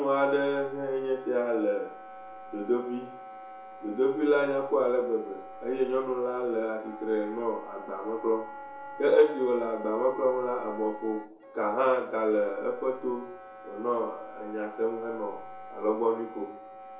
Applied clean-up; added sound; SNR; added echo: none; Wind instrument, woodwind instrument; 15 dB; reverberation time 0.6 s.